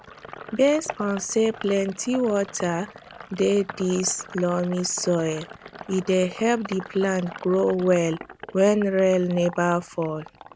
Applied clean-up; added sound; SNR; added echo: none; Sink (filling or washing); 17 dB; none.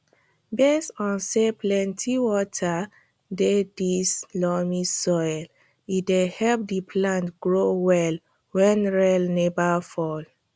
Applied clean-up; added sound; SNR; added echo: none; none; none; none.